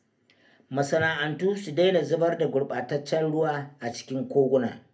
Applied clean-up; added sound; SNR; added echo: none; none; none; reverberation time 0.3 s.